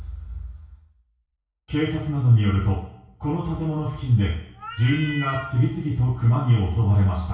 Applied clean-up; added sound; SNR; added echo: none; Meow; 14 dB; reverberation time 0.6 s.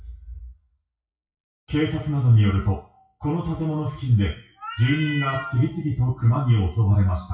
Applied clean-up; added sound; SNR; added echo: classical method WPE with log-MMSE.